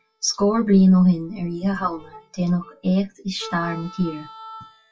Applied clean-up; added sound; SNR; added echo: classical method WPE with log-MMSE.